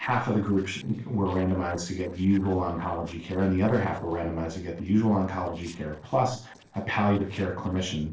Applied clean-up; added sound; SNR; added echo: neural separator model SepFormer DNS4.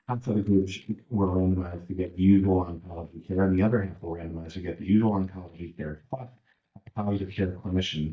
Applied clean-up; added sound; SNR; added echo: neural mask model DeepFilterNet 3.